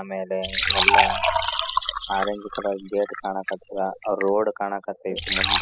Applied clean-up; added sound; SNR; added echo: classical method spectral subtraction.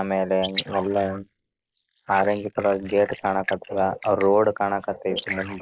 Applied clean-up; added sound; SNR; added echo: neural mask model Resemble Enhance denoiser.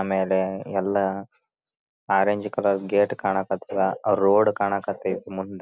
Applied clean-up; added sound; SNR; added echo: none; none; none; none.